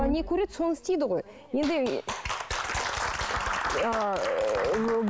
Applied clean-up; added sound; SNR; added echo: none; Bass drum; 17 dB; none.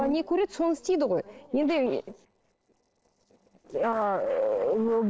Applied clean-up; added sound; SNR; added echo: neural separator model SepFormer DNS4.